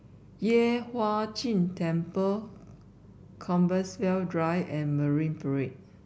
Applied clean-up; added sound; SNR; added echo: none; none; none; none.